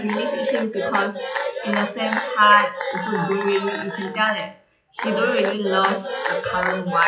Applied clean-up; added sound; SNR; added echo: classical method WPE with log-MMSE.